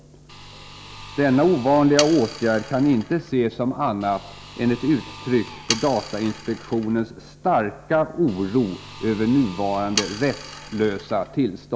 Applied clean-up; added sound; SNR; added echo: none; Sawing; 13 dB; none.